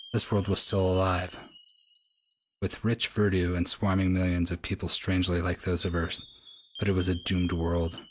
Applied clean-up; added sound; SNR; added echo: none; Chime; 20 dB; none.